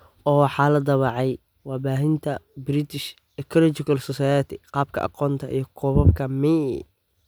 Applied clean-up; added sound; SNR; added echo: none; none; none; none.